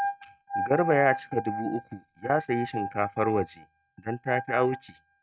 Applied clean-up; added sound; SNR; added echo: neural mask model RNNoise.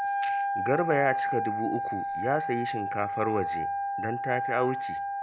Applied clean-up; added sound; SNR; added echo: none; Wind instrument, woodwind instrument; 0 dB; none.